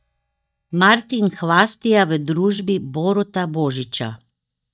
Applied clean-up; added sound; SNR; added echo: neural mask model DeepFilterNet 3.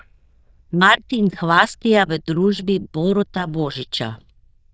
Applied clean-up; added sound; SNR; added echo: neural diffusion model UNIVERSE++.